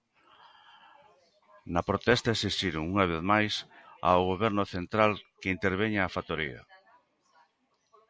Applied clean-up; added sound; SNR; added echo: none; none; none; none.